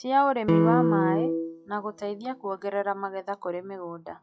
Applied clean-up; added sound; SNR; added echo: classical method log-MMSE.